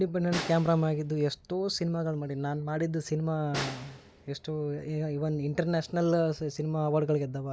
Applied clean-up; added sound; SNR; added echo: none; Snare drum; 14 dB; none.